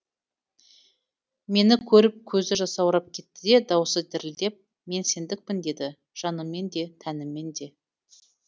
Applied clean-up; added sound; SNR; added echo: none; none; none; none.